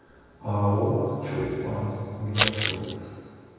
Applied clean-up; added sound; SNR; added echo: none; Crumpling, crinkling; -1 dB; reverberation time 2.1 s.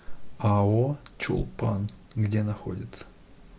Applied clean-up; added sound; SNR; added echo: none; none; none; none.